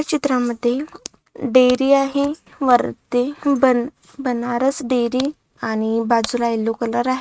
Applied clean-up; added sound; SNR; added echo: neural mask model RNNoise.